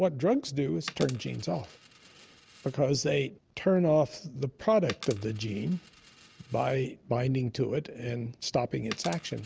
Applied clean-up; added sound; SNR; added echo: none; Coin (dropping); 20 dB; none.